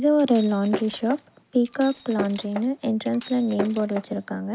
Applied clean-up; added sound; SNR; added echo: none; Shatter; 12 dB; none.